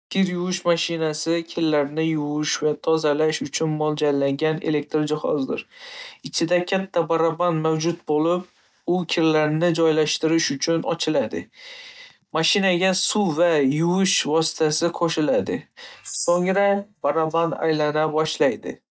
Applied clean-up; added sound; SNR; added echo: neural mask model DeepFilterNet 3.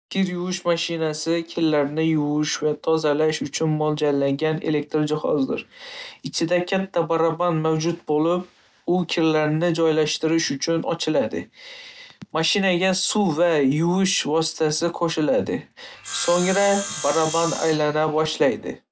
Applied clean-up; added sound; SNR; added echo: none; Sawing; 10 dB; none.